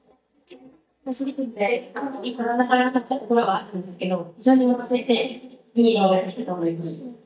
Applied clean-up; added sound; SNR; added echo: neural mask model DeepFilterNet 3.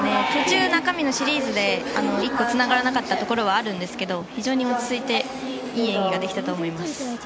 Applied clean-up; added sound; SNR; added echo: none; none; none; none.